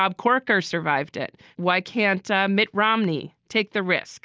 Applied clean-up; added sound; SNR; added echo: none; none; none; none.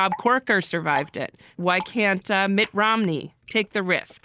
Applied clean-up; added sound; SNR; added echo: neural mask model Resemble Enhance denoiser.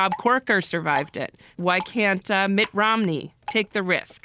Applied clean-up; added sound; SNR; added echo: none; Drip; 16 dB; none.